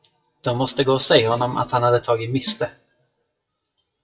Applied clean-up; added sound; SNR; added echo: classical method WPE with log-MMSE.